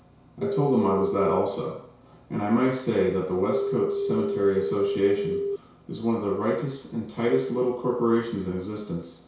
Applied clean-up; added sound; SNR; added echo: none; Telephone; 1 dB; reverberation time 0.6 s.